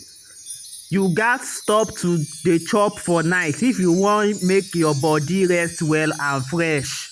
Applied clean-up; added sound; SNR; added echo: none; Wind chime; 16 dB; none.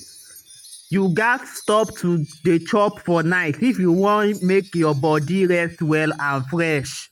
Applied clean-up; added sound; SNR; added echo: neural mask model RNNoise.